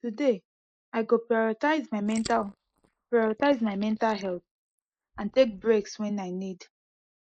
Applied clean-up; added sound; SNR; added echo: neural mask model Resemble Enhance denoiser.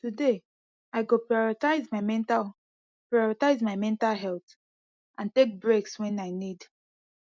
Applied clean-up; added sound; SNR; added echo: none; none; none; none.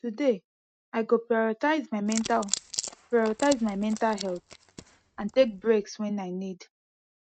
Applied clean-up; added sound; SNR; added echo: neural mask model RNNoise.